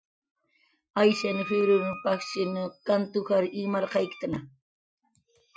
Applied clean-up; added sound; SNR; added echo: classical method Wiener filter.